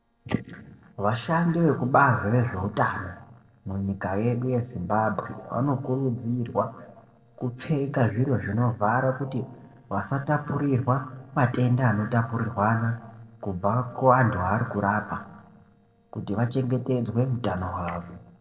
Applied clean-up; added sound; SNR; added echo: neural separator model SepFormer DNS4.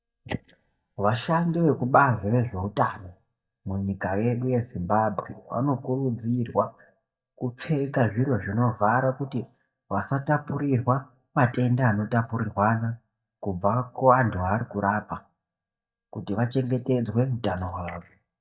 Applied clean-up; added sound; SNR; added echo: neural mask model DeepFilterNet 3.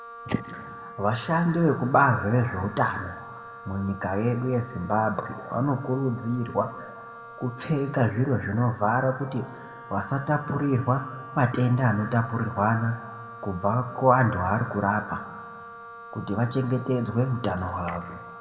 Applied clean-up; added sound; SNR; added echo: none; Wind instrument, woodwind instrument; 16 dB; reverberation time 1.3 s.